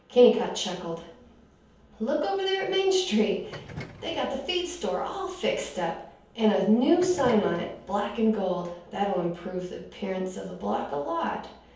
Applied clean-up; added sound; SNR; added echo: none; Subway, metro, underground; 16 dB; reverberation time 0.7 s.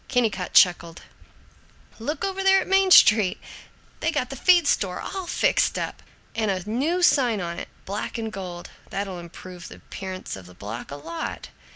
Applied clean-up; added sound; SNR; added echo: none; none; none; none.